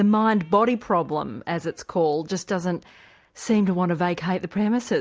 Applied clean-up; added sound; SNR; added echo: none; none; none; none.